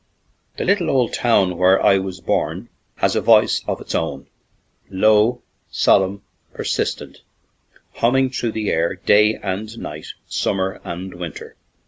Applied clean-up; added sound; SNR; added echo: none; none; none; none.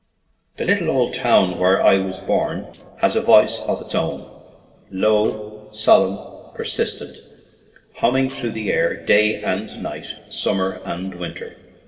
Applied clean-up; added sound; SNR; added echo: neural separator model SepFormer DNS4.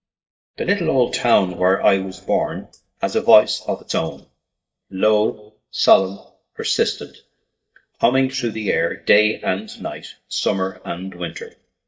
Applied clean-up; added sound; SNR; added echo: neural mask model DeepFilterNet 3.